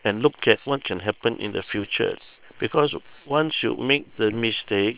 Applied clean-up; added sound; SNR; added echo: neural separator model SepFormer WHAM!.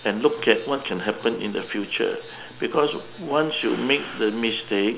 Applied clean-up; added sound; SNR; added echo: none; none; none; none.